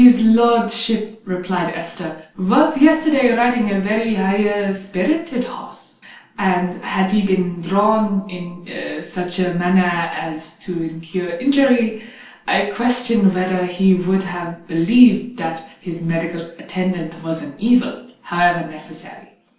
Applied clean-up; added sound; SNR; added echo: none; none; none; reverberation time 0.4 s.